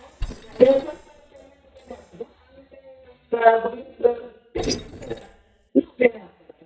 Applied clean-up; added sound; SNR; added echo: neural mask model DeepFilterNet 3.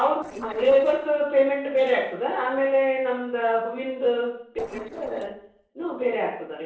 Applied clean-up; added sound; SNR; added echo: neural separator model SepFormer DNS4.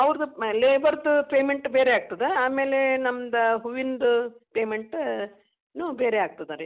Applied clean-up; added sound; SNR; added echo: none; none; none; none.